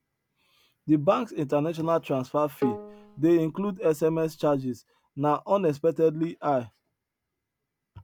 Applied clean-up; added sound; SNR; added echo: none; Bowed string instrument; 11 dB; none.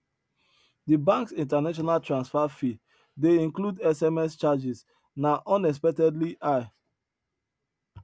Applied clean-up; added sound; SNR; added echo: none; none; none; none.